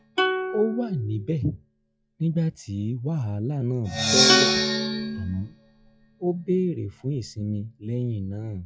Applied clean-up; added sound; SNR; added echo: classical method log-MMSE.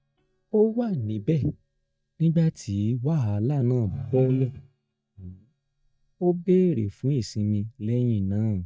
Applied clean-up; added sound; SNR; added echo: neural mask model DeepFilterNet 3.